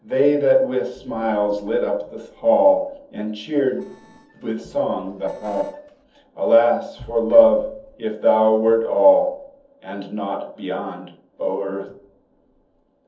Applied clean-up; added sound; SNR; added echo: neural separator model SepFormer DNS4.